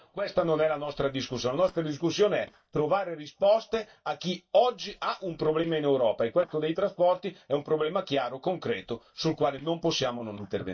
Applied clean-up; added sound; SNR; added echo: neural mask model DeepFilterNet 3.